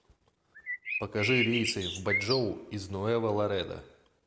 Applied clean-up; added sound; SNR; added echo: none; Bird; 1 dB; none.